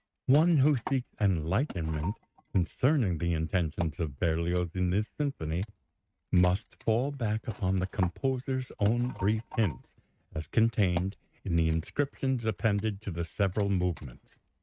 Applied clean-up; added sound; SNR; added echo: neural mask model RNNoise.